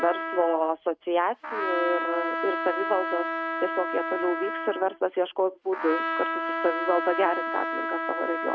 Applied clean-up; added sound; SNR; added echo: neural mask model RNNoise.